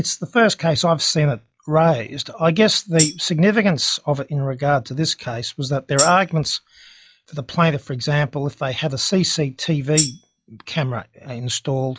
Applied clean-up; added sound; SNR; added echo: classical method log-MMSE.